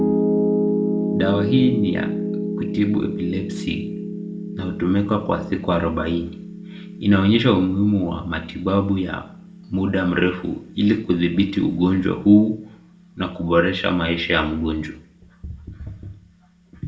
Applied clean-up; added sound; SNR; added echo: none; Piano; 6 dB; reverberation time 0.4 s.